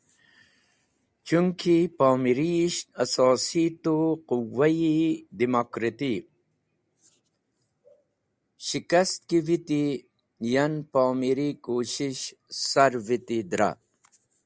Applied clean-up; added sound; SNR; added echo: none; none; none; none.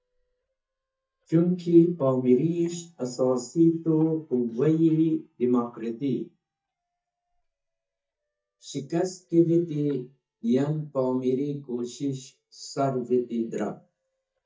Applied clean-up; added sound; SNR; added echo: neural mask model DeepFilterNet 3.